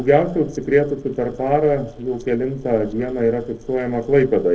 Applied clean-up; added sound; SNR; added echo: neural separator model SepFormer DNS4.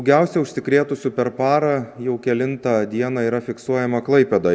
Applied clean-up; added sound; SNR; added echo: none; none; none; none.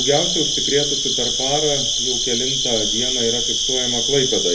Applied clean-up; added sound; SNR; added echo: none; Cricket; -3 dB; reverberation time 0.3 s.